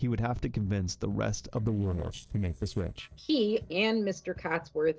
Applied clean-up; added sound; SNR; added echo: neural separator model SepFormer DNS4.